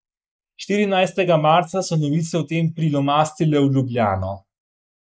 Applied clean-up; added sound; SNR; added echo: neural mask model Resemble Enhance denoiser.